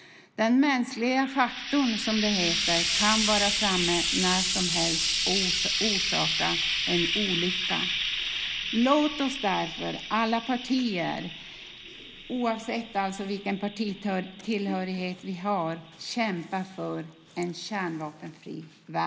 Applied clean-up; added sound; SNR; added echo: none; Frying (food); 2 dB; none.